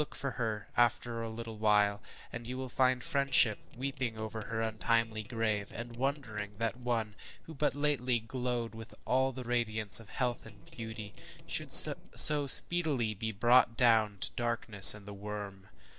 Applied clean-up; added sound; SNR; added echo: neural separator model SepFormer DNS4.